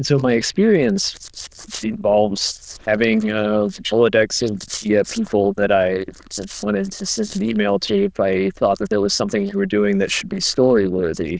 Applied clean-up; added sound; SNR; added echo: neural diffusion model UNIVERSE++.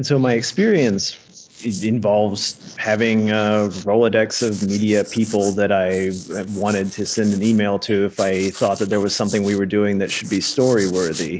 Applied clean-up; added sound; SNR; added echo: neural mask model Resemble Enhance denoiser.